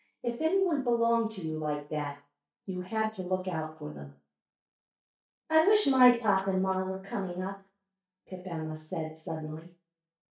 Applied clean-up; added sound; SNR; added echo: neural mask model DeepFilterNet 3.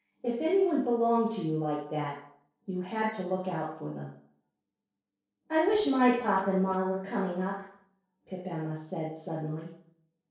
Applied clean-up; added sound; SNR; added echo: neural separator model SepFormer DNS4.